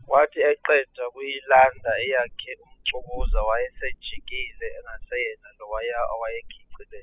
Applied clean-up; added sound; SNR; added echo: classical method spectral subtraction.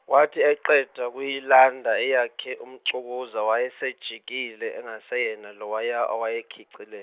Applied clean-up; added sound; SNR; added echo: none; none; none; none.